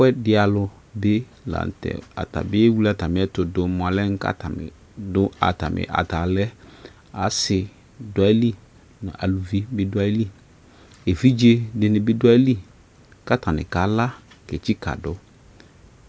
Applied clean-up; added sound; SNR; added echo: none; none; none; none.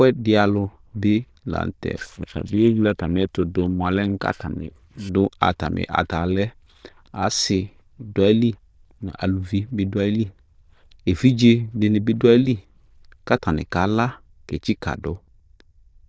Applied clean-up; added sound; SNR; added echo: neural diffusion model UNIVERSE++.